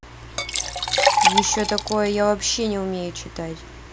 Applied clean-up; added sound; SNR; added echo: none; Liquid; -1 dB; none.